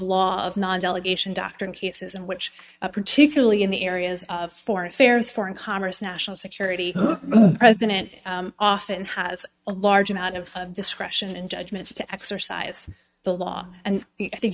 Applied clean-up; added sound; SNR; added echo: neural mask model RNNoise.